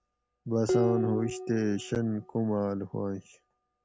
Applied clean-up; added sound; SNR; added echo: none; Dishes, pots, and pans; 5 dB; none.